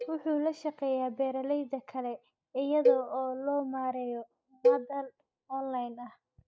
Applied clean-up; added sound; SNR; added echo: neural mask model DeepFilterNet 3.